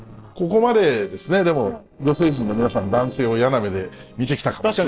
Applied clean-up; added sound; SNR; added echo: neural separator model SepFormer DNS4.